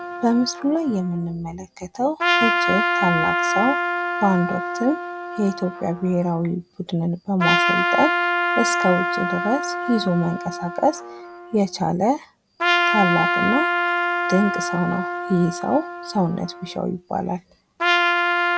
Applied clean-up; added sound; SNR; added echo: none; Trumpet; 0 dB; none.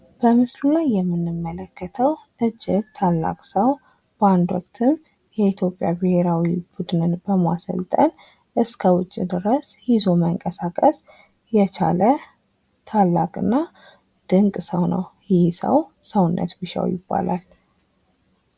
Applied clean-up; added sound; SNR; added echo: none; none; none; none.